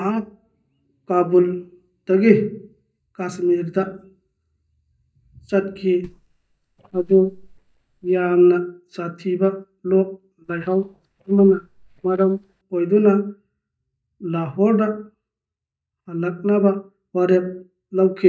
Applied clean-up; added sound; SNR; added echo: neural mask model DeepFilterNet 3.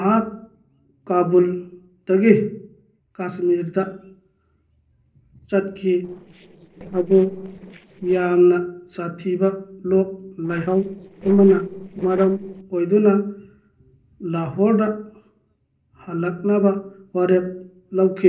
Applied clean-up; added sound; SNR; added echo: neural separator model SepFormer DNS4.